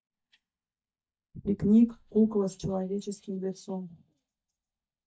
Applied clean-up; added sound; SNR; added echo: neural mask model DeepFilterNet 3.